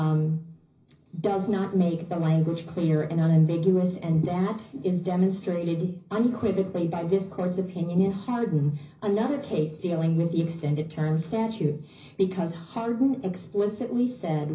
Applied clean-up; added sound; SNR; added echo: none; none; none; reverberation time 0.5 s.